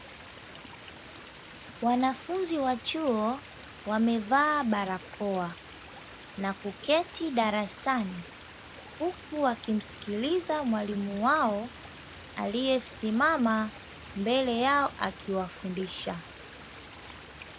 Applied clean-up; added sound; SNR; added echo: none; Stream; 15 dB; none.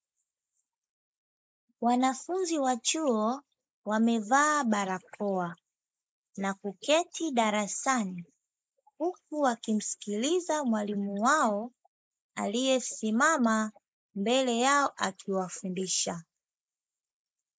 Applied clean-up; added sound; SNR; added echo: neural mask model Resemble Enhance denoiser.